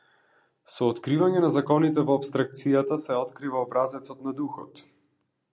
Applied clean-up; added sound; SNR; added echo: none; none; none; none.